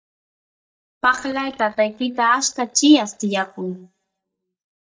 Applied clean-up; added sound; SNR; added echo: neural mask model DeepFilterNet 3.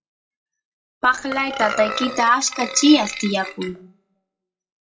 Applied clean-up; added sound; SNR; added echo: classical method WPE with log-MMSE.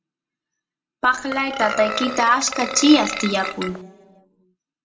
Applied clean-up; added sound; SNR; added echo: none; Burping, eructation; 7 dB; reverberation time 1.2 s.